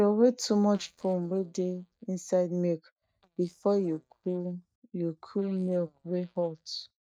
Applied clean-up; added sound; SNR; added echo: neural mask model DeepFilterNet 3.